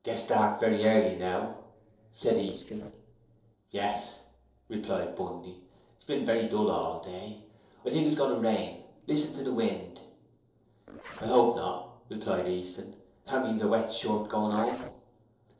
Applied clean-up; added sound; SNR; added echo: neural separator model SepFormer DNS4.